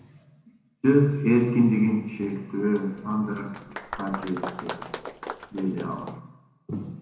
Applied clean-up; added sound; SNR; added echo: none; Applause; 12 dB; reverberation time 0.9 s.